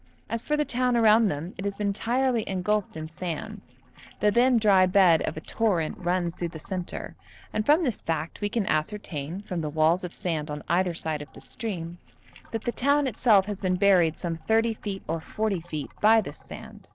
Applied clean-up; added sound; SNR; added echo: neural separator model SepFormer DNS4.